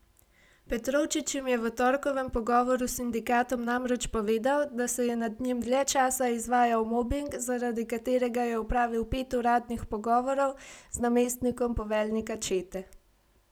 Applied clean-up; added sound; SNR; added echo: none; none; none; none.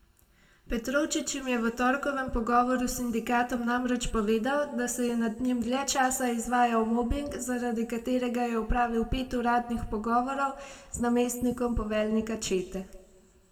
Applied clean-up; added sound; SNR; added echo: none; none; none; reverberation time 1.0 s.